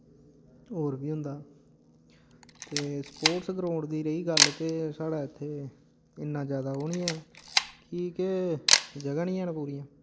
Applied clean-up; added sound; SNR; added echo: none; Camera; -2 dB; none.